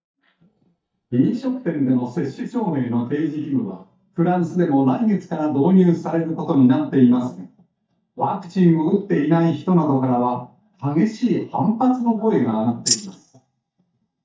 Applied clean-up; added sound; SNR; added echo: neural mask model DeepFilterNet 3.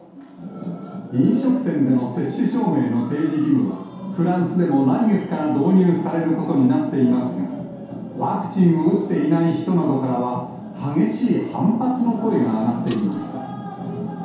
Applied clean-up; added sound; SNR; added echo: none; Tambourine; 8 dB; reverberation time 0.8 s.